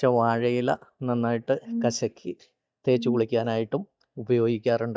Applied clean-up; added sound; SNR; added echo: neural mask model DeepFilterNet 3.